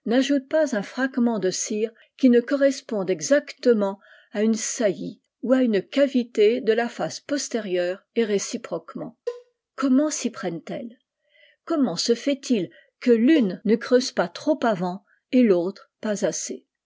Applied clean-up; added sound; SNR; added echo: none; Cowbell; 16 dB; none.